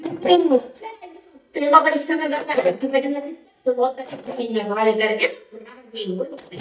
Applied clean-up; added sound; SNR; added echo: neural mask model DeepFilterNet 3.